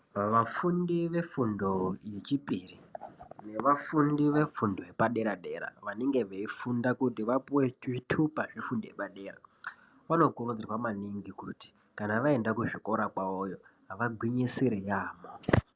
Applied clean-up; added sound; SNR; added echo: none; none; none; none.